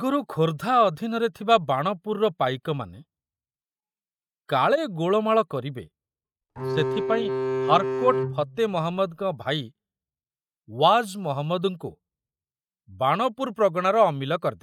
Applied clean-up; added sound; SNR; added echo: neural mask model RNNoise.